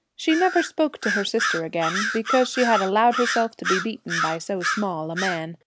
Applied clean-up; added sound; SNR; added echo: none; Bird vocalization, bird call, bird song; 5 dB; none.